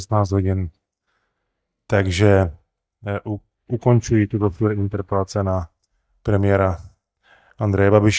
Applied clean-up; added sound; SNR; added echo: neural mask model DeepFilterNet 3.